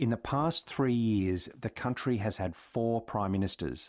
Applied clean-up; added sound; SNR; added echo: none; none; none; none.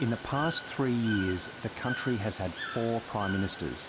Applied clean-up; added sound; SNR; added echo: none; Water / Bird; 8 dB; none.